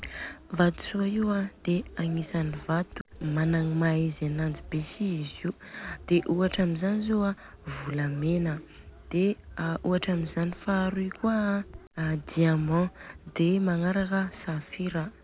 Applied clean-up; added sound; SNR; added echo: none; none; none; none.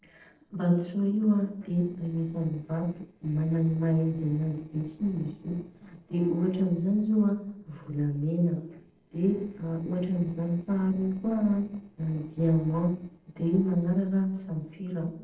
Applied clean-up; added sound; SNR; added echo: neural separator model SepFormer DNS4.